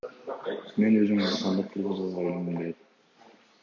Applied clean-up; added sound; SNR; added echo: none; none; none; none.